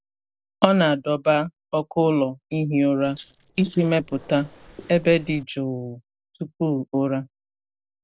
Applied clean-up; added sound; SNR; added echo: neural separator model SepFormer DNS4.